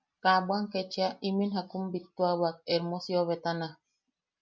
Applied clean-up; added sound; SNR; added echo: none; none; none; none.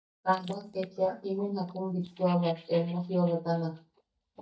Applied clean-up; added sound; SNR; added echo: neural mask model DeepFilterNet 3.